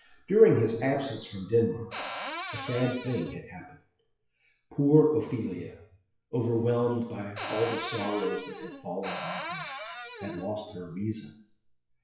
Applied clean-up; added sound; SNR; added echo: classical method WPE with log-MMSE.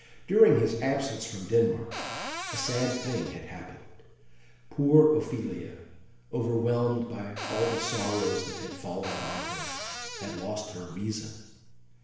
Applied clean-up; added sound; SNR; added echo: none; Cupboard open or close; 7 dB; reverberation time 1.0 s.